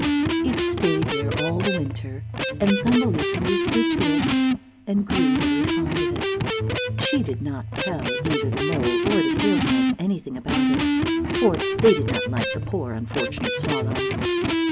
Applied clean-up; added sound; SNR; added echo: none; Electric guitar; -3 dB; none.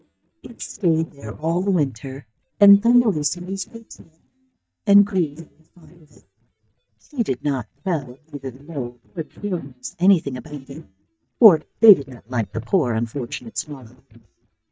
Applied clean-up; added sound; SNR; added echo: neural mask model DeepFilterNet 3.